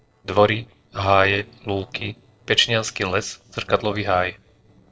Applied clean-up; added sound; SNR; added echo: neural separator model SepFormer DNS4.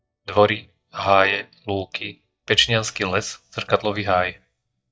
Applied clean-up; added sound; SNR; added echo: neural mask model DeepFilterNet 3.